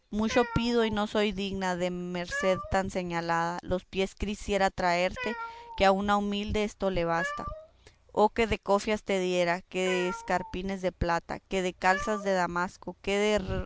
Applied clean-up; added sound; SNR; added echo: none; Cat; 13 dB; none.